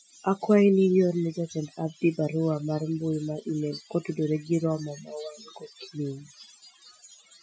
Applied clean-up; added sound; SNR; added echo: classical method Wiener filter.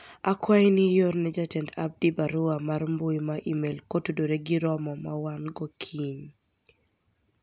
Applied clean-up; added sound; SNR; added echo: none; none; none; none.